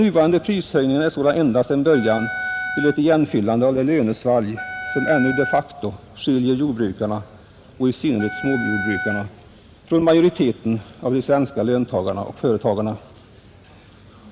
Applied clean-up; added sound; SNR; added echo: none; Wind instrument, woodwind instrument; 9 dB; none.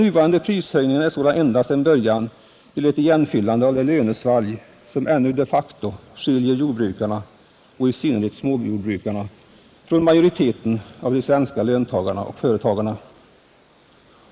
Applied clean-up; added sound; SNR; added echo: neural mask model Resemble Enhance denoiser.